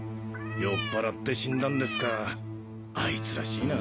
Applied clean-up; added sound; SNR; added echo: none; Cat; 7 dB; none.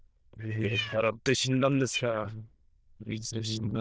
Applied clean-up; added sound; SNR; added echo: neural diffusion model UNIVERSE++.